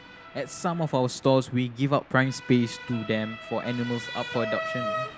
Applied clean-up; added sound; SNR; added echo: none; Motor vehicle (road) / Siren; 10 dB; none.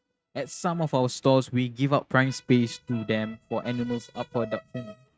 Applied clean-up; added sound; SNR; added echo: neural mask model RNNoise.